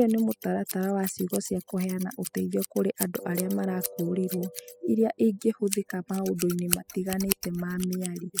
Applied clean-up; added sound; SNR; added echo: classical method spectral subtraction.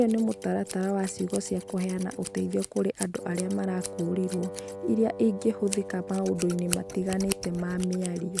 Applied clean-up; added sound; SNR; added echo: none; Wind instrument, woodwind instrument + Scissors; 9 dB; none.